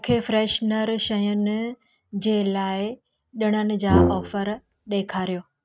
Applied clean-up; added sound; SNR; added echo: neural mask model RNNoise.